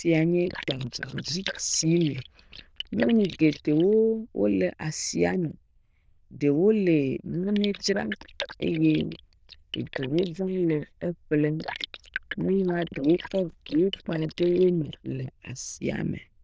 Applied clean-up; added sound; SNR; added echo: neural diffusion model UNIVERSE++.